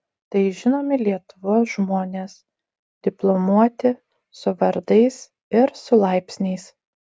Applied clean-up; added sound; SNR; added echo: none; none; none; none.